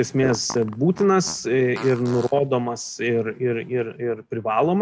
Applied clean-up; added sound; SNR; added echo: none; Fart; 15 dB; none.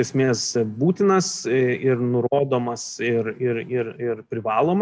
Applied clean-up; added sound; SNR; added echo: none; none; none; none.